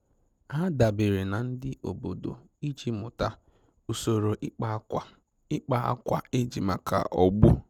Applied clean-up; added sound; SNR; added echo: none; none; none; none.